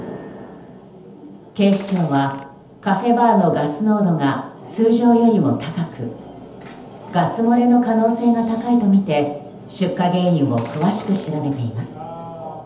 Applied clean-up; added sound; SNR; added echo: none; Gunshot, gunfire; 20 dB; reverberation time 0.8 s.